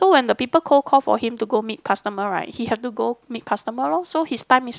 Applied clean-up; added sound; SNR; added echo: none; none; none; none.